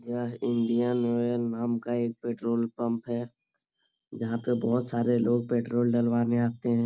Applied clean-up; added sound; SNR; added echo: none; none; none; none.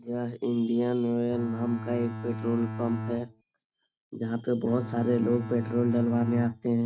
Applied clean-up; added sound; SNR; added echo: neural mask model RNNoise.